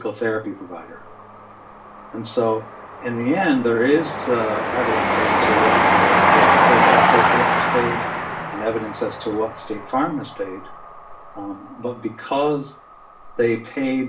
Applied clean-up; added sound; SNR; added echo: none; Train; -3 dB; reverberation time 0.3 s.